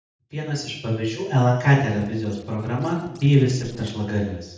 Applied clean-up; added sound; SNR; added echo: neural separator model SepFormer DNS4.